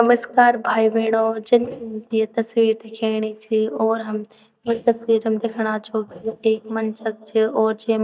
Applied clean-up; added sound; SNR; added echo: neural mask model DeepFilterNet 3.